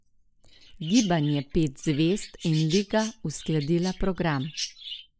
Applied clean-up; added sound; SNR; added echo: neural mask model Resemble Enhance denoiser.